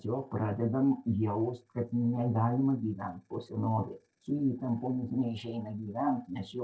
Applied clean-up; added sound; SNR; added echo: neural separator model SepFormer DNS4.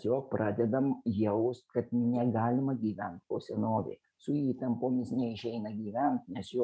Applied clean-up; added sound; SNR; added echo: none; none; none; none.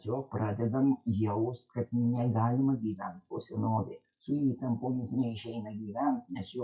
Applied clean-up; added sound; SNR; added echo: classical method WPE with log-MMSE.